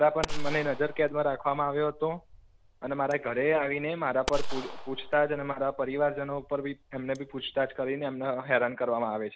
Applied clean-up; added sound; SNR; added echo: none; Gunshot, gunfire; 7 dB; none.